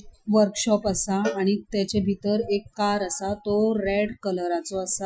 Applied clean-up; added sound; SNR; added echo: classical method Wiener filter.